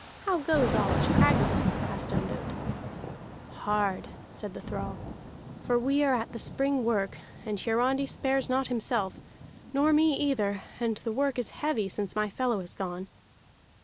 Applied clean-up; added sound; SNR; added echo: none; Thunder / Rain; 4 dB; none.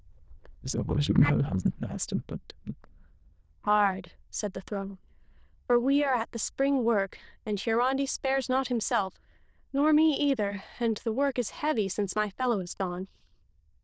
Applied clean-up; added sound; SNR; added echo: neural diffusion model UNIVERSE++.